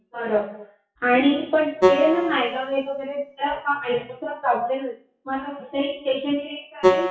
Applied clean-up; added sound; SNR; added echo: classical method WPE with log-MMSE.